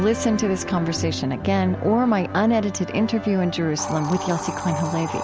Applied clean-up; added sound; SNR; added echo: none; Hiss; 14 dB; none.